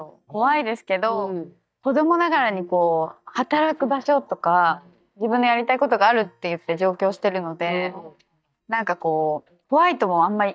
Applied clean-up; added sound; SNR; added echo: neural mask model DeepFilterNet 3.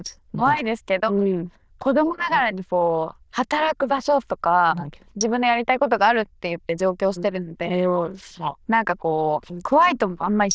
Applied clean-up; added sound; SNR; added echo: neural diffusion model UNIVERSE++.